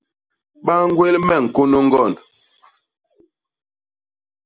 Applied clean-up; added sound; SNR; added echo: none; none; none; none.